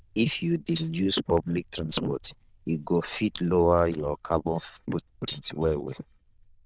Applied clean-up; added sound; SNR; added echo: neural diffusion model UNIVERSE++.